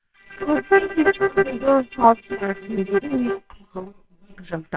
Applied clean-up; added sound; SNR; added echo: neural separator model SepFormer WHAMR!.